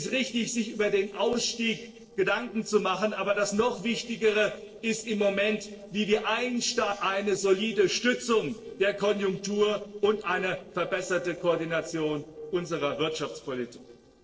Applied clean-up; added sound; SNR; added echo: neural separator model SepFormer DNS4.